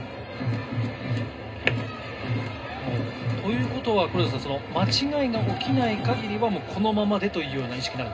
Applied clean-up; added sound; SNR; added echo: none; none; none; reverberation time 0.2 s.